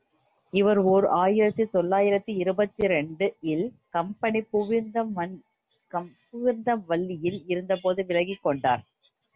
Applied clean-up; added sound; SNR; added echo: none; none; none; none.